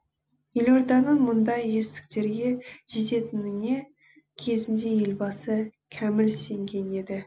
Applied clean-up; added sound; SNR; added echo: none; none; none; none.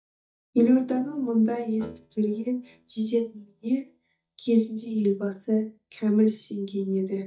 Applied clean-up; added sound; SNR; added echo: neural mask model DeepFilterNet 3.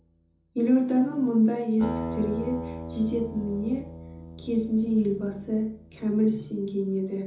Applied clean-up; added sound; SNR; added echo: none; Acoustic guitar; 12 dB; reverberation time 0.6 s.